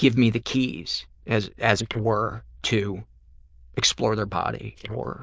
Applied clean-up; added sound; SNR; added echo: neural diffusion model UNIVERSE++.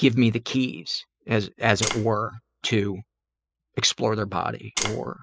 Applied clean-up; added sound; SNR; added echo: classical method spectral subtraction.